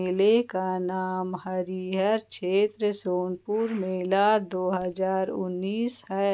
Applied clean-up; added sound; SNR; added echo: none; none; none; none.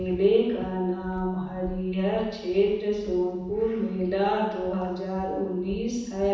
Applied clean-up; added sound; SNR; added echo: none; Walk, footsteps; 19 dB; reverberation time 1.1 s.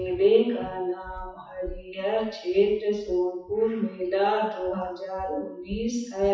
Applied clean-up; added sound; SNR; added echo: classical method WPE with log-MMSE.